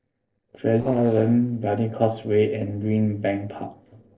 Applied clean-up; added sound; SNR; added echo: neural separator model SepFormer DNS4.